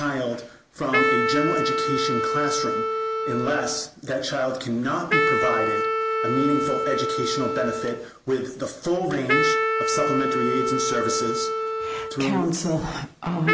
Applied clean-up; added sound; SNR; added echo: none; Wind instrument, woodwind instrument; -1 dB; none.